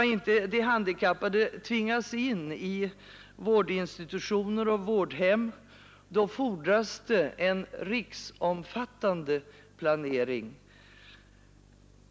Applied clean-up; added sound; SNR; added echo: none; none; none; none.